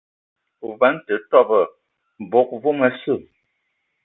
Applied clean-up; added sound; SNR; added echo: none; none; none; none.